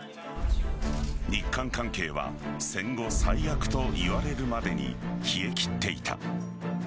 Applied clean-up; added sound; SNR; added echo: none; Boom; 0 dB; none.